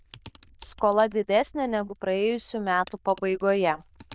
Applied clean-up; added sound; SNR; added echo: neural diffusion model UNIVERSE++.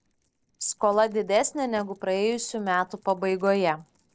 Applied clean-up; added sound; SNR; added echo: neural separator model SepFormer DNS4.